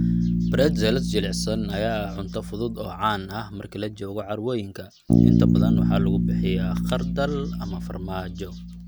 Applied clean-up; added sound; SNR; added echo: none; Bass guitar; -4 dB; none.